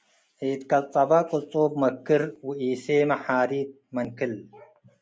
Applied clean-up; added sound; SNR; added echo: none; none; none; none.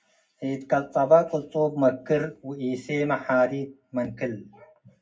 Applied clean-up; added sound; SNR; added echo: none; none; none; reverberation time 0.4 s.